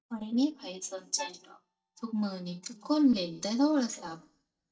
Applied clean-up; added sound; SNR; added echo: neural mask model DeepFilterNet 3.